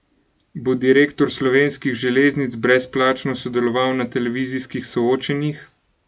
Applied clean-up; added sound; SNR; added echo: none; none; none; none.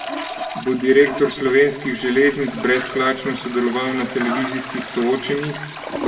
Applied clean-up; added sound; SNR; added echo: none; Toilet flush; 10 dB; reverberation time 0.8 s.